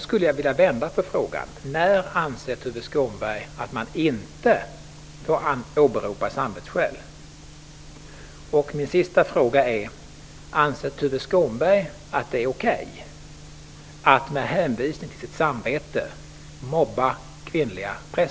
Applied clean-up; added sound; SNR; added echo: none; none; none; none.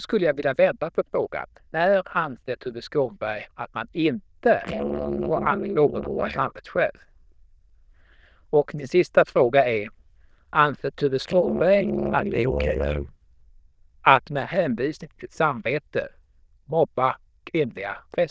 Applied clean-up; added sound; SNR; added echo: neural diffusion model UNIVERSE++.